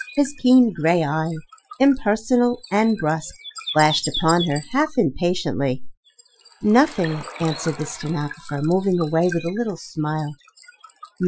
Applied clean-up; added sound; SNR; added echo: classical method Wiener filter.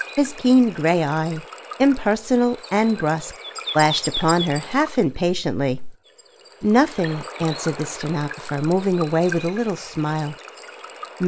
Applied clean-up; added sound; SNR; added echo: none; Water / Bird; 13 dB; none.